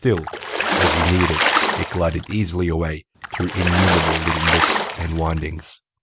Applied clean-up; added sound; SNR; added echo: none; Water / Splash, splatter; -1 dB; none.